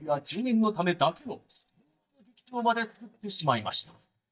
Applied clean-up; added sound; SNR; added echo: neural mask model DeepFilterNet 3.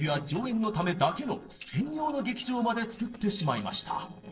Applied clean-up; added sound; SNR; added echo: neural separator model SepFormer DNS4.